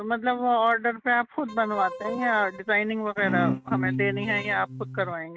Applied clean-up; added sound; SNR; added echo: neural mask model RNNoise.